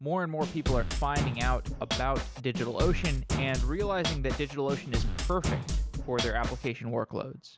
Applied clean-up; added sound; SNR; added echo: none; Drum kit; -1 dB; none.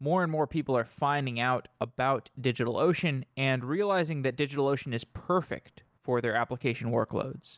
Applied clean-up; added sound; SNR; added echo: none; none; none; none.